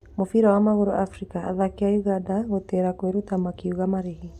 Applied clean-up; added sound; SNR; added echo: none; none; none; none.